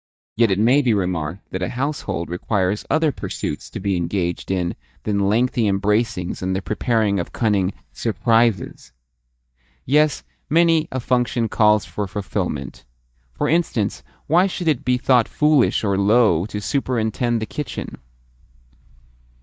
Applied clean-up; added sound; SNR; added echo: neural mask model DeepFilterNet 3.